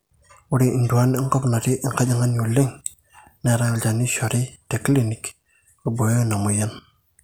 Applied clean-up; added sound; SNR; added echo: none; none; none; none.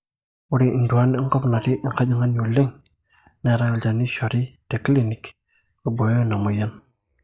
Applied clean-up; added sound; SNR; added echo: neural mask model DeepFilterNet 3.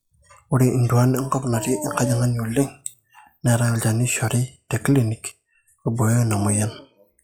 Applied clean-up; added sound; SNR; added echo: classical method log-MMSE.